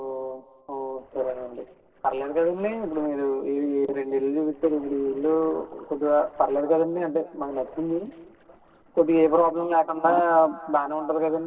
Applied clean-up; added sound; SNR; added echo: neural separator model SepFormer DNS4.